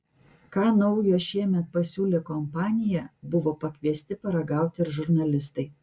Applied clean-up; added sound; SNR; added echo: none; none; none; none.